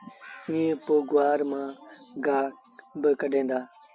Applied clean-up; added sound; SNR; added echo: none; none; none; none.